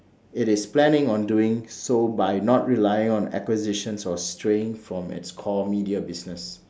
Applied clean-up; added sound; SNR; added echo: none; none; none; none.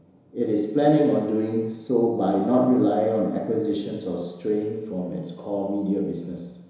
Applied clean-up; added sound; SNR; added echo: none; none; none; reverberation time 1.0 s.